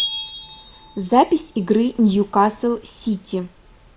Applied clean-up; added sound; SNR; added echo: none; Bell; 9 dB; none.